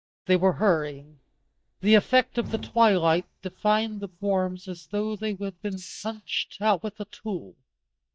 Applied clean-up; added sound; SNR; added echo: neural mask model DeepFilterNet 3.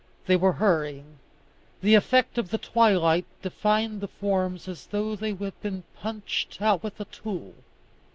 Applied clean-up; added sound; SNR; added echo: none; none; none; none.